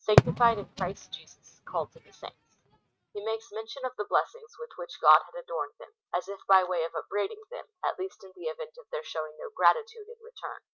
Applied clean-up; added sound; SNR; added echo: neural mask model RNNoise.